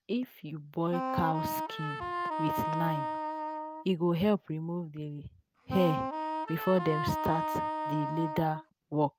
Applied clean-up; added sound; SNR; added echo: none; Wind instrument, woodwind instrument; 2 dB; none.